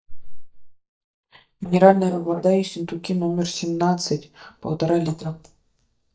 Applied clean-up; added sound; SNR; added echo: neural mask model DeepFilterNet 3.